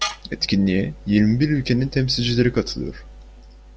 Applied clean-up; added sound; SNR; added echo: none; Tools; 16 dB; none.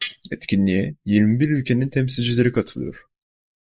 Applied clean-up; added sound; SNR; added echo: neural mask model Resemble Enhance denoiser.